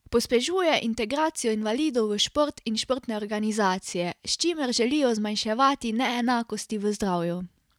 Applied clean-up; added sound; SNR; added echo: none; none; none; none.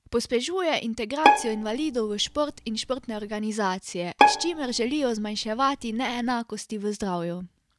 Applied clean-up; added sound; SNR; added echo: none; Bowed string instrument; -1 dB; none.